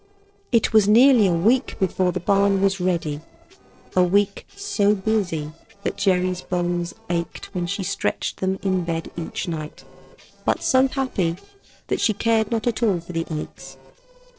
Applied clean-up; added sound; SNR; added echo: neural separator model SepFormer DNS4.